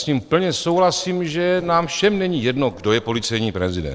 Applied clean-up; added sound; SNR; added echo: neural separator model SepFormer DNS4.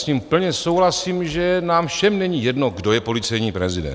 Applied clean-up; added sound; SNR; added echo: none; none; none; none.